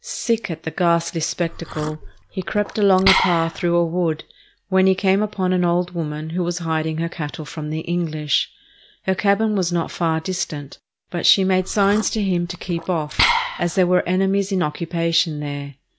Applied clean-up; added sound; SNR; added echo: none; Liquid; 5 dB; none.